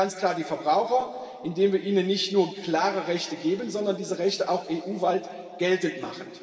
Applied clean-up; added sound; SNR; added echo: none; none; none; reverberation time 2.4 s.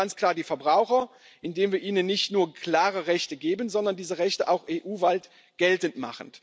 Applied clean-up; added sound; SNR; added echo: none; none; none; none.